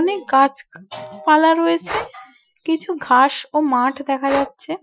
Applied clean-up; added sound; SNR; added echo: classical method Wiener filter.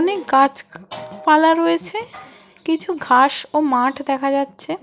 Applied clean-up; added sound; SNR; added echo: none; none; none; none.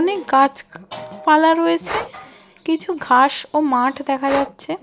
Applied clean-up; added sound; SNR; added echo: none; Breathing; 16 dB; none.